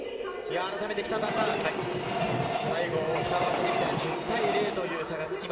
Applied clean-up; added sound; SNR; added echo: none; Train; 1 dB; reverberation time 2.7 s.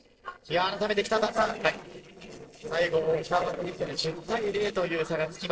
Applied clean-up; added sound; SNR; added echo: neural separator model SepFormer DNS4.